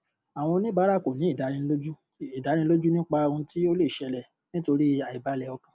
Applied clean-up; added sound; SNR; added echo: none; none; none; none.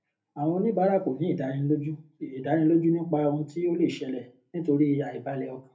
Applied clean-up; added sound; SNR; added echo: none; none; none; reverberation time 0.3 s.